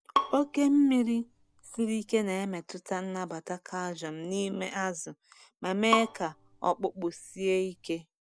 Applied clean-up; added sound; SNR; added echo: none; Bowed string instrument; 6 dB; none.